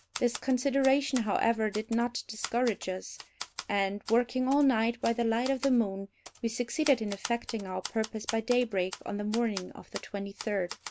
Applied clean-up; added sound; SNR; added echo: none; Typewriter; 15 dB; none.